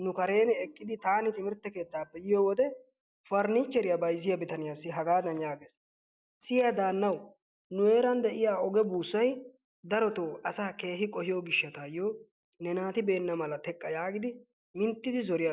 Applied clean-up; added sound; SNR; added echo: none; none; none; none.